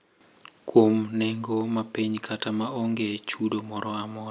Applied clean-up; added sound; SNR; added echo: none; none; none; none.